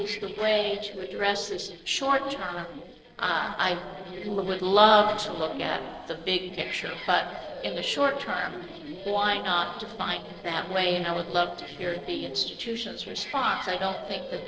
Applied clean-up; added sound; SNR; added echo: neural separator model SepFormer DNS4.